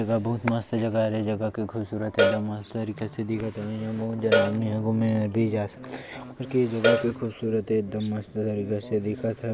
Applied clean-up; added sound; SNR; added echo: none; Cowbell; 3 dB; none.